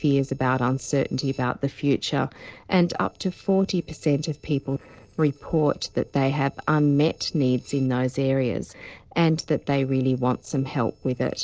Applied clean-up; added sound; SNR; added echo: neural separator model SepFormer DNS4.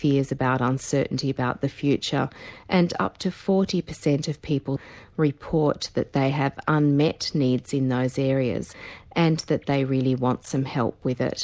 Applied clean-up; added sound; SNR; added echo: none; none; none; none.